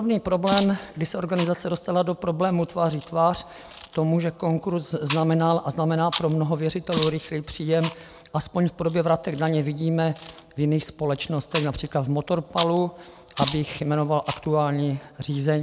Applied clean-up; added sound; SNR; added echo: none; Chewing, mastication; 15 dB; none.